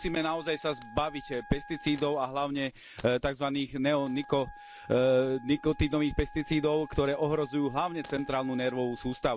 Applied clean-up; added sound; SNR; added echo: none; Coin (dropping) + Wind instrument, woodwind instrument; 19 dB; none.